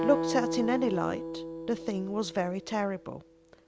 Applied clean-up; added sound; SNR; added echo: none; Acoustic guitar; 4 dB; none.